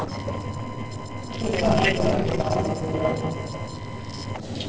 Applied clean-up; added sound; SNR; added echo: neural separator model SepFormer DNS4.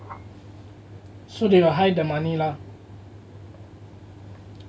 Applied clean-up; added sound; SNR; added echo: none; none; none; none.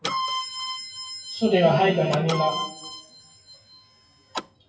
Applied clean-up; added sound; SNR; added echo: classical method WPE with log-MMSE.